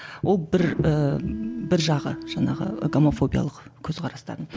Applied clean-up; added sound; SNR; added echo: none; Mechanisms; 13 dB; none.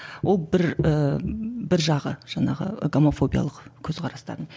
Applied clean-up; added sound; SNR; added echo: none; none; none; none.